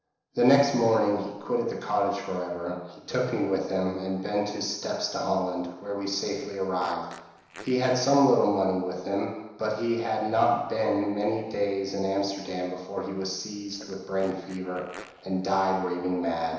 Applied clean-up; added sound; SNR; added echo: neural separator model SepFormer DNS4.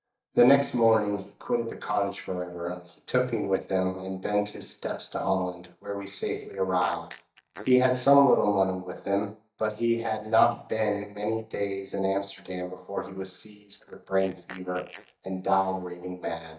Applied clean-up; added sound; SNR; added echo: neural mask model DeepFilterNet 3.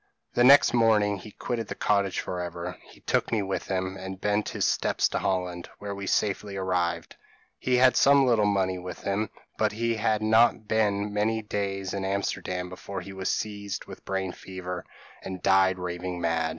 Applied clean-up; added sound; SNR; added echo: none; none; none; none.